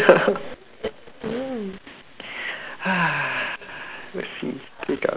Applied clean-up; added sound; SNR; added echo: none; none; none; none.